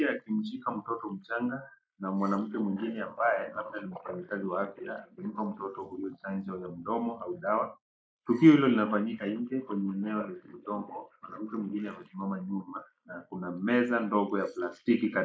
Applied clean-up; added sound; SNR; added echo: neural mask model Resemble Enhance denoiser.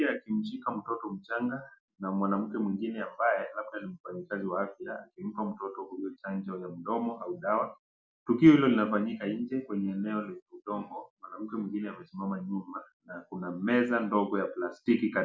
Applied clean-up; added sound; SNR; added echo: none; none; none; none.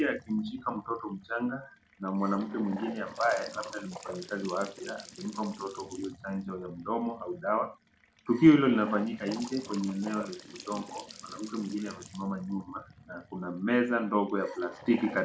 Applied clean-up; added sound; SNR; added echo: none; Trickle, dribble / Bathtub (filling or washing) / Sink (filling or washing) / Gurgling; 17 dB; none.